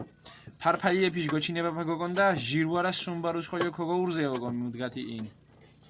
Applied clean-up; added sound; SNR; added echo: none; Mechanisms / Car; 16 dB; none.